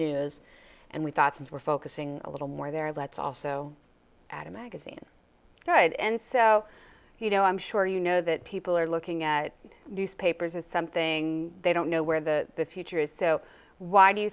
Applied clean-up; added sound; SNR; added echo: none; none; none; none.